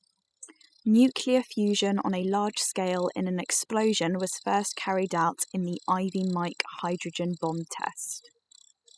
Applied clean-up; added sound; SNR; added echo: classical method spectral subtraction.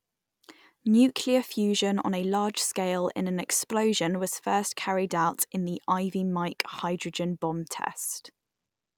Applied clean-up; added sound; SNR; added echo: none; none; none; none.